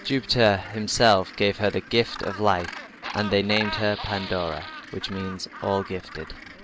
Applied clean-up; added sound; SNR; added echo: none; Fire + Gull, seagull; 13 dB; none.